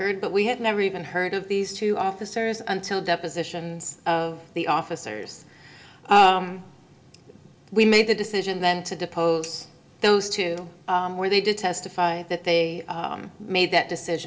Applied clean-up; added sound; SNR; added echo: none; none; none; reverberation time 0.2 s.